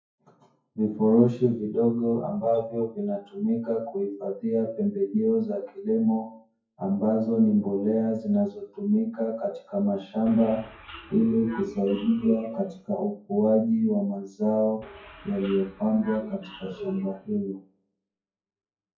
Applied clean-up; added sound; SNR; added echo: classical method WPE with log-MMSE.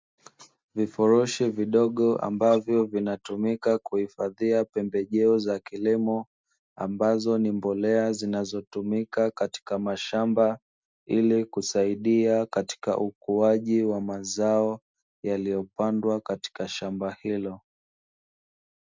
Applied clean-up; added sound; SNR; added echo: none; none; none; none.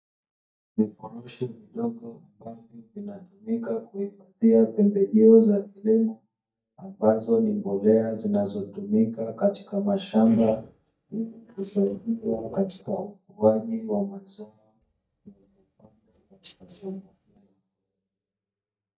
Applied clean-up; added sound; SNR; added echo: neural mask model DeepFilterNet 3.